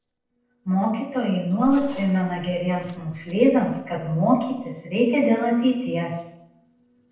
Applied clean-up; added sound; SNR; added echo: neural separator model SepFormer DNS4.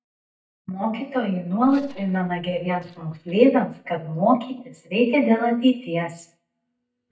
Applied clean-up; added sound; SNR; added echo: neural mask model DeepFilterNet 3.